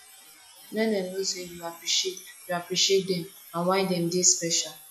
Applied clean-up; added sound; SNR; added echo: classical method log-MMSE.